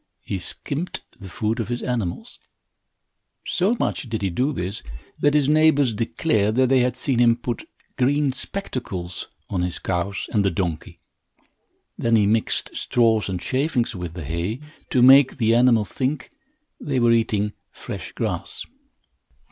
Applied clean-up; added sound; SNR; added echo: none; Bird vocalization, bird call, bird song; -1 dB; none.